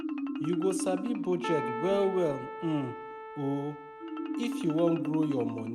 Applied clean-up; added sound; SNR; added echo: none; Keyboard (musical) + Marimba, xylophone; 4 dB; none.